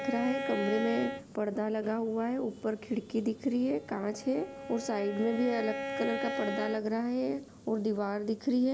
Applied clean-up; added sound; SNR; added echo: none; Bowed string instrument; 9 dB; none.